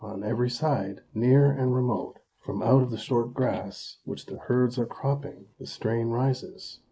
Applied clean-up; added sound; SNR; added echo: neural mask model Resemble Enhance denoiser.